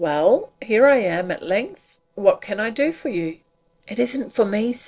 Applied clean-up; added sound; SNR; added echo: neural separator model SepFormer DNS4.